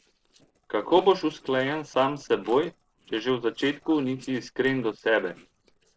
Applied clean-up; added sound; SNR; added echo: neural separator model SepFormer DNS4.